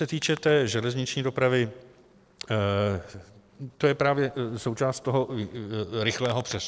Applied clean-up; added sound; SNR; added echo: neural separator model SepFormer DNS4.